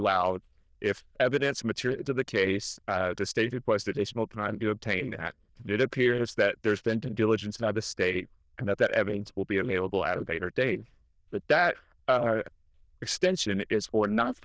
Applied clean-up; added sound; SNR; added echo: neural diffusion model UNIVERSE++.